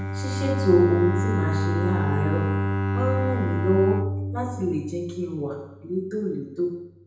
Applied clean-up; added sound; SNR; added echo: none; Bowed string instrument; 0 dB; reverberation time 0.9 s.